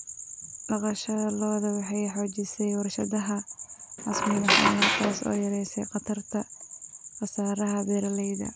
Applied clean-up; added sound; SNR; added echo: none; Squeak; -3 dB; none.